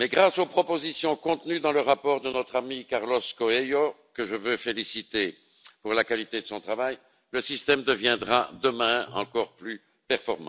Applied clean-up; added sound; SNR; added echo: none; none; none; none.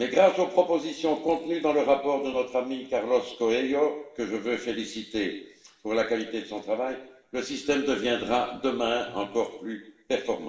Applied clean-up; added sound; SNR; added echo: none; none; none; reverberation time 0.7 s.